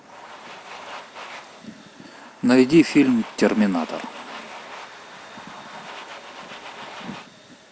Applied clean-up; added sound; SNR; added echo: none; Domestic sounds, home sounds; 15 dB; none.